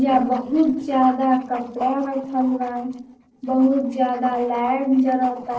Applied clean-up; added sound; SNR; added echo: neural separator model SepFormer DNS4.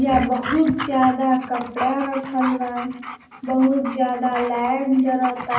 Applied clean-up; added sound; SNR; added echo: none; Dog; 11 dB; reverberation time 0.6 s.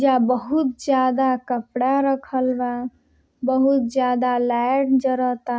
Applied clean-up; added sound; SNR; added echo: none; none; none; none.